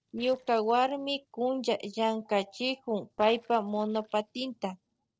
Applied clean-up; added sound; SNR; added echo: neural separator model SepFormer DNS4.